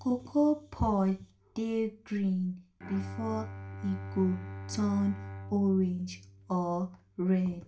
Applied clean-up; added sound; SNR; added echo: none; Bowed string instrument; 13 dB; reverberation time 0.3 s.